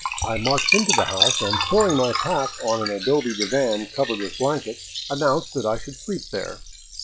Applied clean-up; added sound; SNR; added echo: classical method log-MMSE.